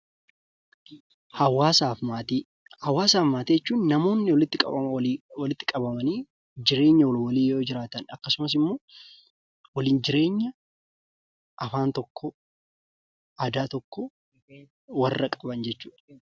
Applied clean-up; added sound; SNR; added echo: none; none; none; none.